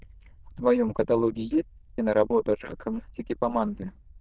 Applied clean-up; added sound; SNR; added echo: neural diffusion model UNIVERSE++.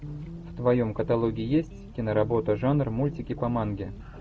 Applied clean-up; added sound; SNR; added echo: none; Electric guitar; 14 dB; none.